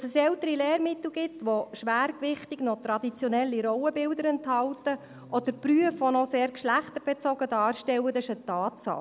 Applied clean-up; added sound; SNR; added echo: none; none; none; none.